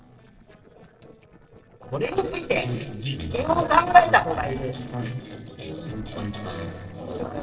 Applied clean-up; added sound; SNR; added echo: neural separator model SepFormer DNS4.